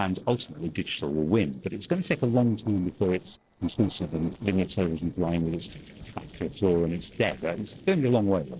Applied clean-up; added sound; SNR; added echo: neural separator model SepFormer DNS4.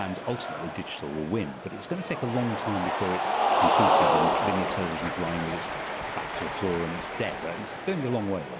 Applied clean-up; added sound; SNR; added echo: none; Cheering; -3 dB; none.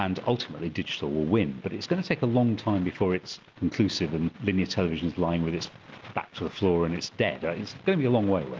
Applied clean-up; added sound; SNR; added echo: none; none; none; none.